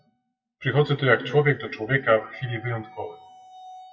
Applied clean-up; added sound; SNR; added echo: classical method WPE with log-MMSE.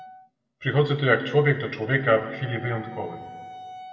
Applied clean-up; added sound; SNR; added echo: none; Wind instrument, woodwind instrument; 19 dB; reverberation time 1.4 s.